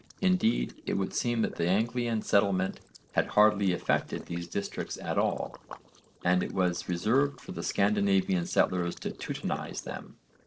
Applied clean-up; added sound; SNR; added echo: neural separator model SepFormer DNS4.